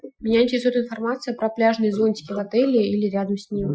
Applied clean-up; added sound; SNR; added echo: classical method Wiener filter.